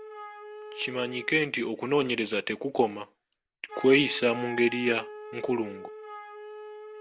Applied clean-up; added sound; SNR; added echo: none; Wind instrument, woodwind instrument; 14 dB; none.